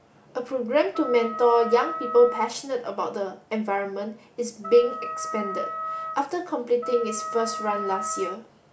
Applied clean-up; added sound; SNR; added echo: none; Wind instrument, woodwind instrument; 8 dB; none.